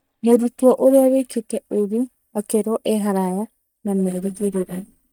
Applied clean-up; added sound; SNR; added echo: neural mask model DeepFilterNet 3.